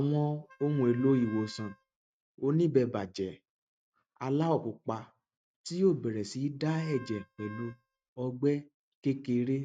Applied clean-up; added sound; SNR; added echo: neural mask model RNNoise.